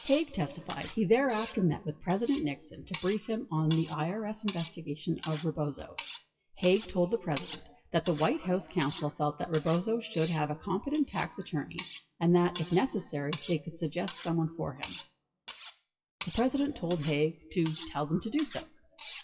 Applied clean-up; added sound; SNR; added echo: classical method WPE with log-MMSE.